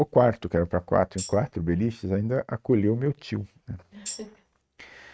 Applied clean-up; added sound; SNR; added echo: neural mask model RNNoise.